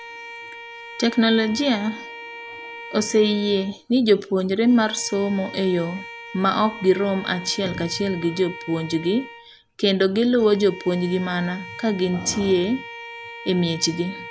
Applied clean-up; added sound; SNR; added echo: none; Bowed string instrument; 16 dB; none.